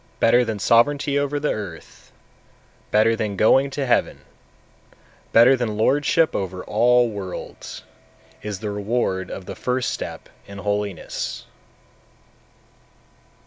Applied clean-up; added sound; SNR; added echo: none; none; none; none.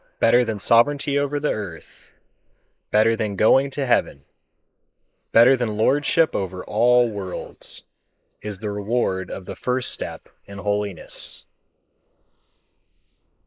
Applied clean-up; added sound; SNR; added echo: neural mask model Resemble Enhance denoiser.